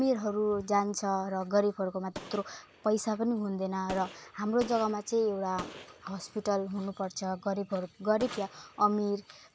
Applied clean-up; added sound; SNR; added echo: none; Gunshot, gunfire; 19 dB; none.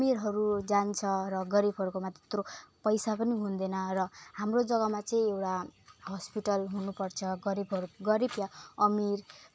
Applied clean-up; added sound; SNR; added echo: none; none; none; none.